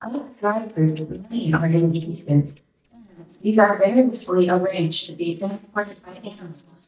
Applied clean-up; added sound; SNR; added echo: neural mask model DeepFilterNet 3.